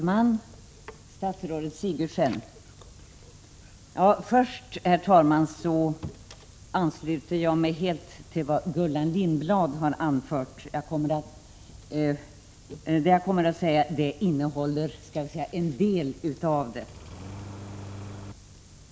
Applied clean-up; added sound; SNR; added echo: none; Engine starting; 15 dB; none.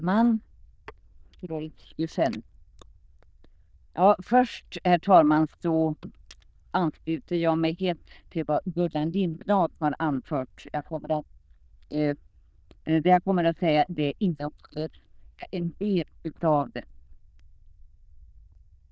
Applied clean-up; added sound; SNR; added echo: neural diffusion model UNIVERSE++.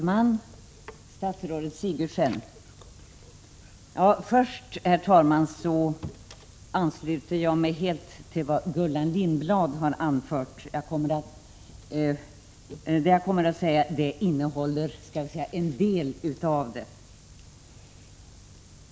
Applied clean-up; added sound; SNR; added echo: none; none; none; none.